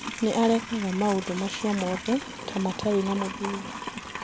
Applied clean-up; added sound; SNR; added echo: none; Livestock, farm animals, working animals; 9 dB; none.